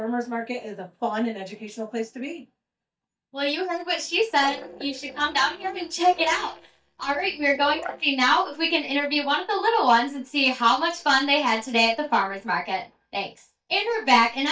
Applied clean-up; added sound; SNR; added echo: neural mask model DeepFilterNet 3.